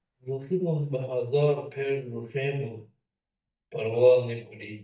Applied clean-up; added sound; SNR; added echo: neural mask model DeepFilterNet 3.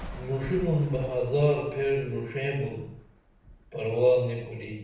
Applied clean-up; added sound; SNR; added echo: none; Thunder; 17 dB; reverberation time 0.7 s.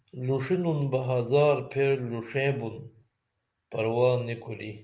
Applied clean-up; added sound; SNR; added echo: none; none; none; none.